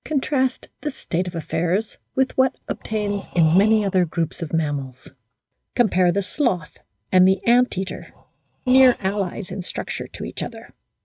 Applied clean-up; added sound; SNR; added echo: neural mask model RNNoise.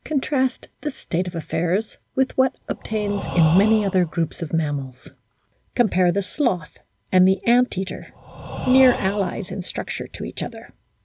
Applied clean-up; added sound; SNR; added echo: none; Breathing; 12 dB; none.